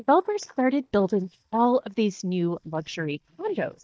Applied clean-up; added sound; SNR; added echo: neural mask model DeepFilterNet 3.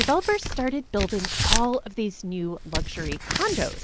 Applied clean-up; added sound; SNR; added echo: none; Tearing; 2 dB; none.